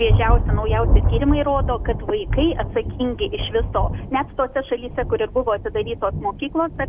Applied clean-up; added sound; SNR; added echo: none; Thunder; -1 dB; none.